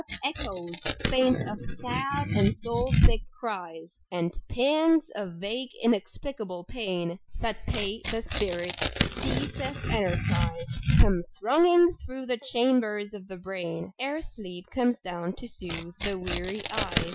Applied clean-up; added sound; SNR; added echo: classical method Wiener filter.